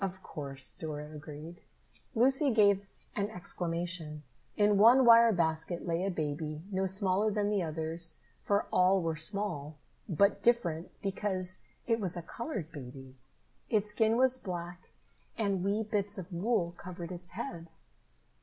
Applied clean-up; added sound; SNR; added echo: none; none; none; none.